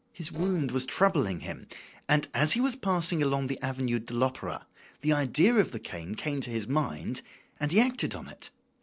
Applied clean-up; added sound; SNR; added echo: neural separator model SepFormer DNS4.